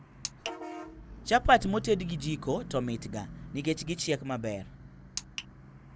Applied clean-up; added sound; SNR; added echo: none; Bus / Vehicle horn, car horn, honking; 13 dB; none.